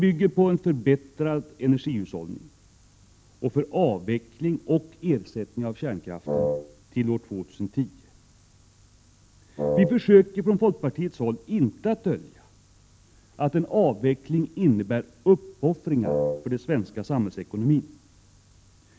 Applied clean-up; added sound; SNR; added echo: none; Wind instrument, woodwind instrument; 2 dB; none.